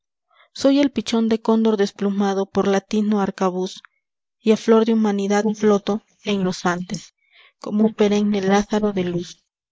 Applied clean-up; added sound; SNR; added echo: neural mask model Resemble Enhance denoiser.